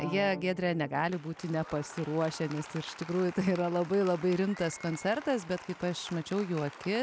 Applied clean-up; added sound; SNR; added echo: none; Applause; 15 dB; none.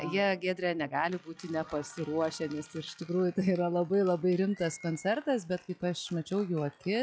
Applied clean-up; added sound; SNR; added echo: classical method log-MMSE.